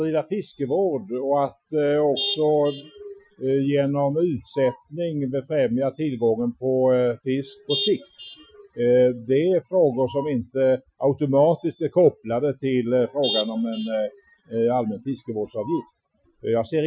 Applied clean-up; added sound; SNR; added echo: classical method Wiener filter.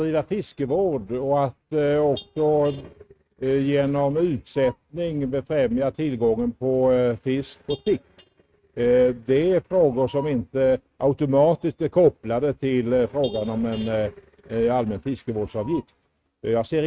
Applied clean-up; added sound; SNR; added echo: neural mask model RNNoise.